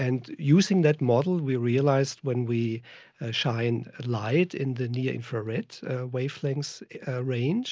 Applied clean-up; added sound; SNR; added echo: none; none; none; none.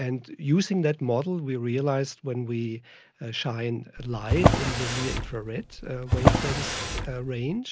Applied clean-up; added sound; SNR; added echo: none; Drawer open or close; -3 dB; none.